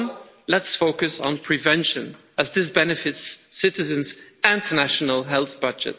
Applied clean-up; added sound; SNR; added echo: none; none; none; none.